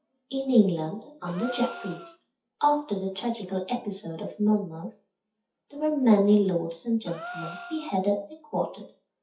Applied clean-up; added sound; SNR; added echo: classical method WPE with log-MMSE.